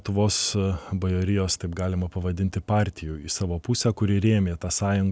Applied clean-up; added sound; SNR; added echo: none; none; none; none.